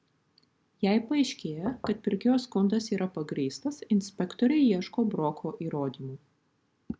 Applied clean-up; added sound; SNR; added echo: none; Knock / Wood; 12 dB; none.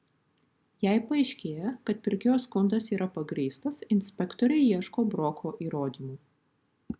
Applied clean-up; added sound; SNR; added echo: none; none; none; none.